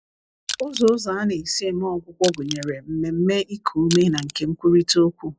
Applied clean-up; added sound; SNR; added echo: classical method log-MMSE.